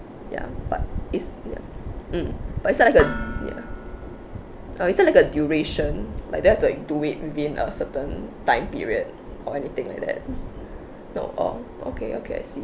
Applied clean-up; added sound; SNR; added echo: none; Dishes, pots, and pans; 11 dB; none.